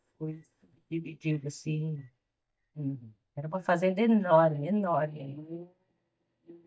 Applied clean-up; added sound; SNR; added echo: neural mask model DeepFilterNet 3.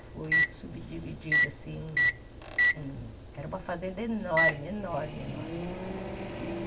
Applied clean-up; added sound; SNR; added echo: none; Microwave oven; -5 dB; reverberation time 0.2 s.